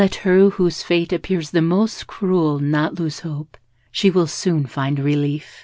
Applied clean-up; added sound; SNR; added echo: none; none; none; none.